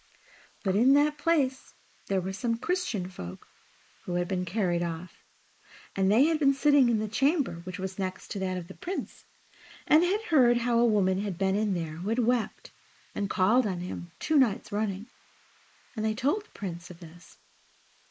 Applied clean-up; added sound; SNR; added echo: neural mask model Resemble Enhance denoiser.